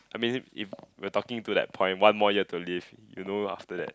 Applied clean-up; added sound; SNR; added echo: none; none; none; none.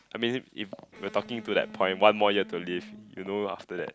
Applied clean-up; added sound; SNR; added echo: none; Electric guitar; 18 dB; none.